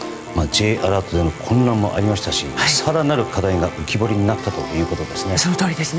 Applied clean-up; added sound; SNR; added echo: none; Bicycle + Musical instrument; 18 dB; none.